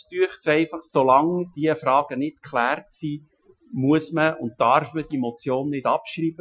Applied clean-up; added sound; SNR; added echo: classical method Wiener filter.